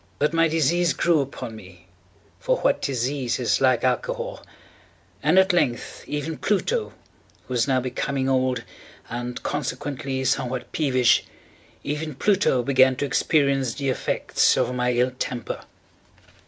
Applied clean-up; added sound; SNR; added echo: none; none; none; none.